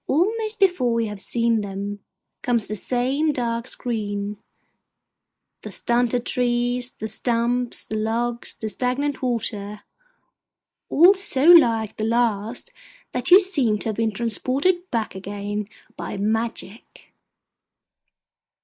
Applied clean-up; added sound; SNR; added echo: neural mask model Resemble Enhance denoiser.